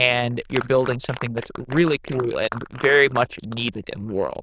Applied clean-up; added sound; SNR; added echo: neural diffusion model UNIVERSE++.